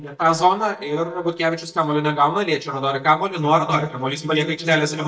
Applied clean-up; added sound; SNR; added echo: neural mask model DeepFilterNet 3.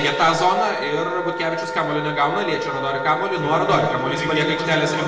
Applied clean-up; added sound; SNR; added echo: none; Wind instrument, woodwind instrument; 7 dB; reverberation time 0.9 s.